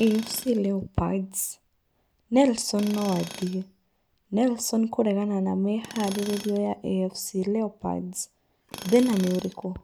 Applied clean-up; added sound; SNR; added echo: none; Tools; 18 dB; none.